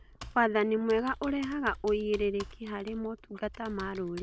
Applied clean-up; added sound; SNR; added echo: none; Computer keyboard; 17 dB; none.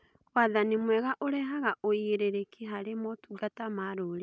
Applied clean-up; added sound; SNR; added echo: none; none; none; none.